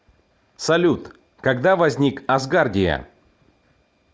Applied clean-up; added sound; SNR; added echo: none; none; none; none.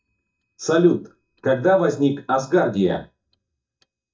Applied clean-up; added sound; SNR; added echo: neural mask model DeepFilterNet 3.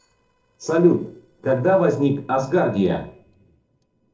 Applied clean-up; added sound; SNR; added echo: neural separator model SepFormer DNS4.